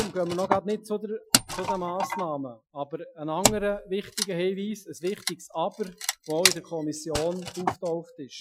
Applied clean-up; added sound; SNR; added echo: classical method Wiener filter.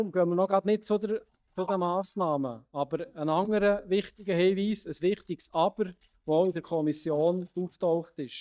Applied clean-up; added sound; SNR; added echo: neural mask model DeepFilterNet 3.